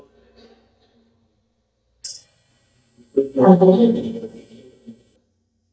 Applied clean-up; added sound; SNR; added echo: neural mask model DeepFilterNet 3.